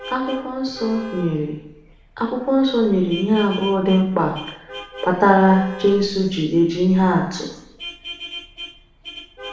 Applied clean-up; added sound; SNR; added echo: none; Vehicle horn, car horn, honking; 17 dB; reverberation time 0.8 s.